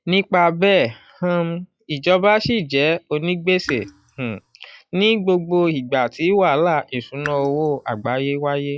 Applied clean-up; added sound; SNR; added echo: classical method log-MMSE.